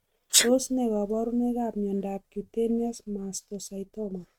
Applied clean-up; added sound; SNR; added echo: neural mask model RNNoise.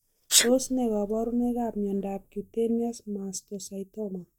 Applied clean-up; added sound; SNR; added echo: neural mask model DeepFilterNet 3.